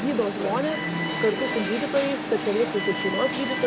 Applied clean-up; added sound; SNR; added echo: none; Alarm; 3 dB; none.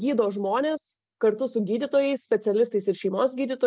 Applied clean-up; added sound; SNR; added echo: none; none; none; none.